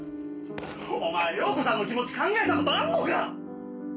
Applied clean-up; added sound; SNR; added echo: none; none; none; none.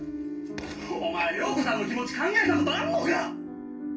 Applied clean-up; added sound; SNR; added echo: none; none; none; reverberation time 0.2 s.